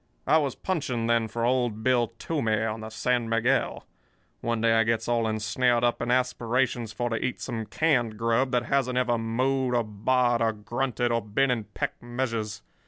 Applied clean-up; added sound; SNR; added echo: none; none; none; none.